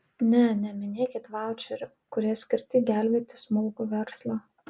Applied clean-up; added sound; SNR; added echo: none; none; none; none.